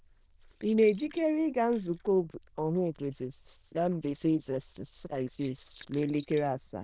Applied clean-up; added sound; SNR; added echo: neural diffusion model UNIVERSE++.